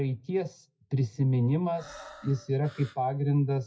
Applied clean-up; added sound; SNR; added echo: classical method WPE with log-MMSE.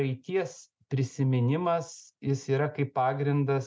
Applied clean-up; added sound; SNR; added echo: none; none; none; none.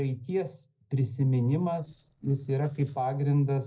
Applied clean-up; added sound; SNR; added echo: neural separator model SepFormer DNS4.